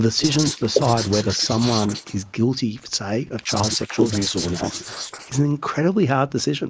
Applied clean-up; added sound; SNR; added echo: neural mask model Resemble Enhance denoiser.